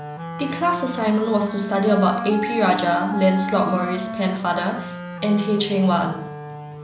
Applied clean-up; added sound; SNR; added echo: none; Wind instrument, woodwind instrument; 9 dB; none.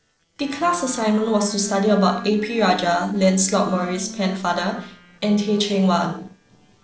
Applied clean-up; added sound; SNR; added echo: neural separator model SepFormer DNS4.